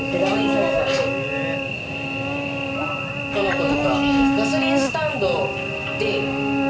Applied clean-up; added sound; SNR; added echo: none; Cricket / Buzz; -3 dB; reverberation time 2.1 s.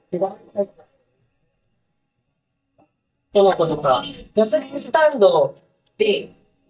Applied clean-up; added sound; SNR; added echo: neural mask model DeepFilterNet 3.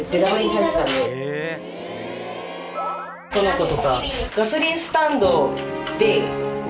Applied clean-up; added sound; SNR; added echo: none; none; none; none.